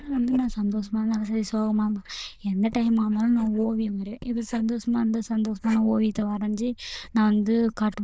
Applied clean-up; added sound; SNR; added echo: neural diffusion model UNIVERSE++.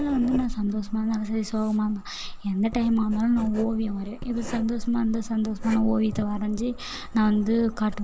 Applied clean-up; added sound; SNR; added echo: none; Writing; 9 dB; none.